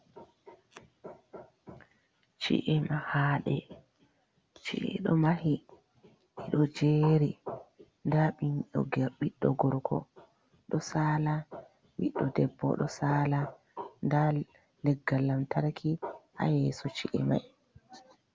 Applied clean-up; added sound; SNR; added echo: none; none; none; none.